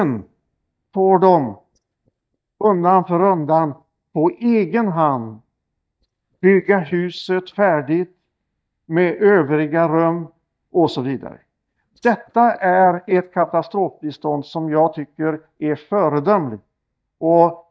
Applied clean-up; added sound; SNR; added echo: neural mask model DeepFilterNet 3.